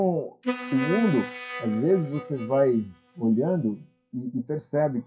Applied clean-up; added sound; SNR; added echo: classical method WPE with log-MMSE.